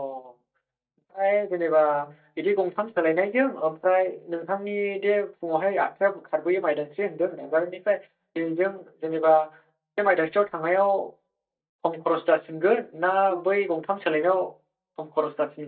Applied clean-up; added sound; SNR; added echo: neural mask model DeepFilterNet 3.